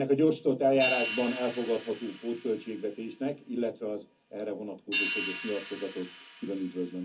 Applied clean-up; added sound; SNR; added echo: none; Hi-hat; 8 dB; reverberation time 0.3 s.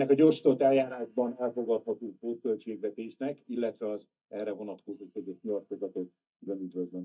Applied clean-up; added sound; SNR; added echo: neural mask model DeepFilterNet 3.